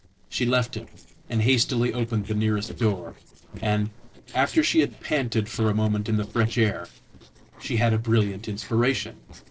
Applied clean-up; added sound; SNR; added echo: neural separator model SepFormer DNS4.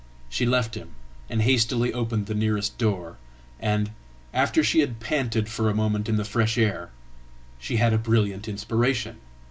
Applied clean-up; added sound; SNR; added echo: none; none; none; none.